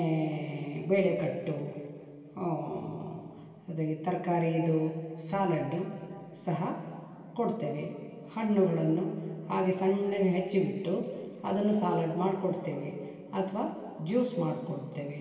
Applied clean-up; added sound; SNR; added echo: none; none; none; reverberation time 2.6 s.